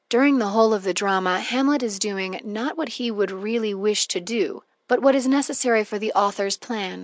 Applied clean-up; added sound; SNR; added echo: none; none; none; none.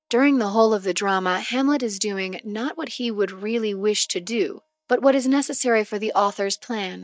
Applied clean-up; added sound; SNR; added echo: neural mask model DeepFilterNet 3.